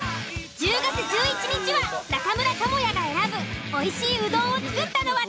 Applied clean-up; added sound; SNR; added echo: none; none; none; none.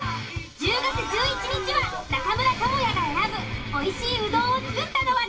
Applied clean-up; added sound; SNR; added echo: none; Motorcycle; 14 dB; reverberation time 0.2 s.